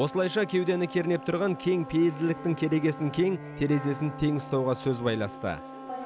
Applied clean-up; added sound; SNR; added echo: none; Trumpet + Bowed string instrument; 14 dB; none.